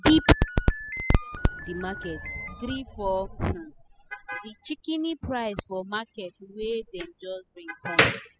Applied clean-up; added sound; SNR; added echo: classical method spectral subtraction.